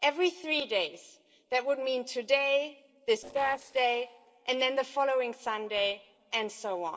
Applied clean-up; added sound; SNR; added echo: neural separator model SepFormer DNS4.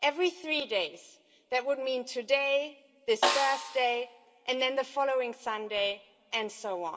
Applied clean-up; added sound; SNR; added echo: none; Snare drum; 4 dB; reverberation time 0.2 s.